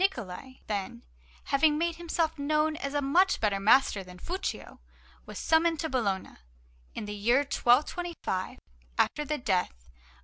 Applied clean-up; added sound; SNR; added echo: none; none; none; none.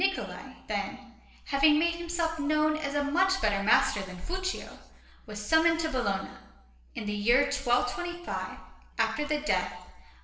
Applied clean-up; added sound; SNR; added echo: none; none; none; reverberation time 0.8 s.